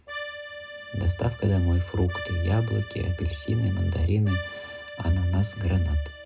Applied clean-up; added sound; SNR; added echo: none; Accordion; 13 dB; reverberation time 0.2 s.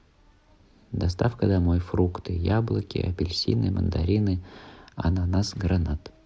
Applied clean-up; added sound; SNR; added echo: none; none; none; none.